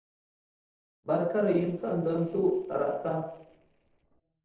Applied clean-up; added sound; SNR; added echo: neural separator model SepFormer DNS4.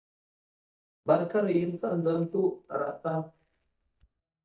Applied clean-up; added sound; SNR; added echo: neural mask model DeepFilterNet 3.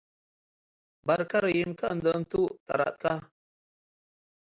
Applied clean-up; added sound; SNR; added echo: none; none; none; none.